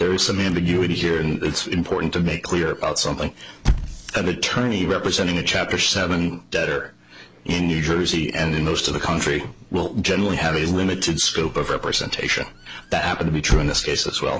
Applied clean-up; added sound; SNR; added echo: none; Squeak / Slam / Wood; 8 dB; none.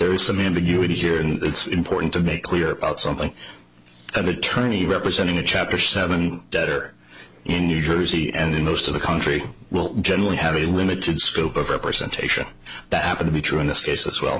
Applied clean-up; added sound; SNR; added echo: none; none; none; none.